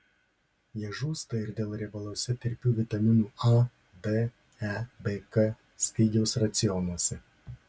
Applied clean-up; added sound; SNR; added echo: none; none; none; none.